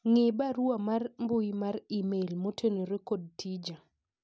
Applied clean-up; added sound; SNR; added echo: none; none; none; none.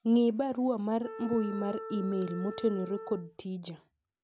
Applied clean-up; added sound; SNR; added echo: none; Wind instrument, woodwind instrument; 12 dB; none.